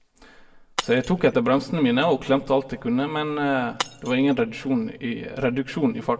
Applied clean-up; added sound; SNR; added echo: none; Shatter; 17 dB; reverberation time 0.8 s.